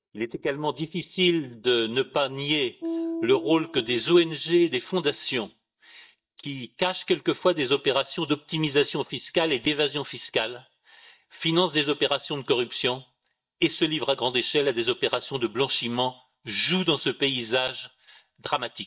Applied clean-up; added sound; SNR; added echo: neural mask model DeepFilterNet 3.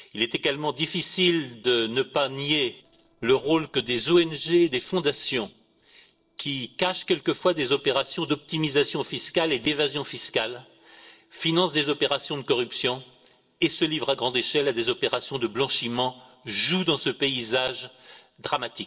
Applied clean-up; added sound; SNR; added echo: neural separator model SepFormer DNS4.